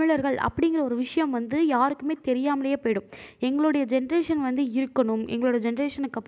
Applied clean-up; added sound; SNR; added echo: none; none; none; none.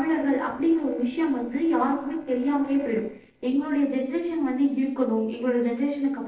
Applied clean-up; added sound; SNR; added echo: neural separator model SepFormer DNS4.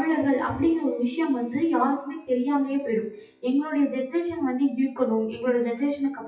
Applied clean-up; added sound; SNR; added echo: classical method WPE with log-MMSE.